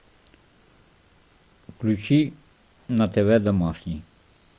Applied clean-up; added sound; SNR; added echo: none; none; none; none.